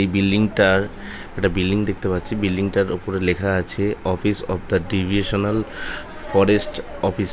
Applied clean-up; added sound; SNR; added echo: none; none; none; none.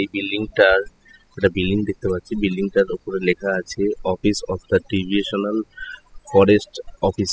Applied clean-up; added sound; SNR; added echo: classical method spectral subtraction.